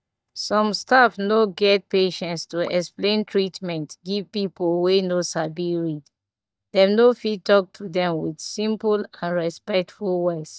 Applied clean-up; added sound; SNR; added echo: neural mask model DeepFilterNet 3.